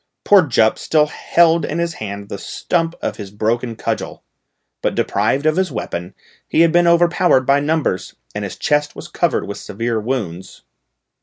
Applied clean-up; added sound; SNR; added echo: none; none; none; none.